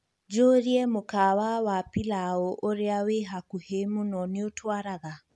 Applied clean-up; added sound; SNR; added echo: none; none; none; none.